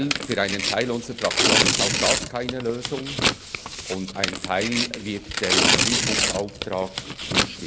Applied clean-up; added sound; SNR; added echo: none; Tearing; -4 dB; none.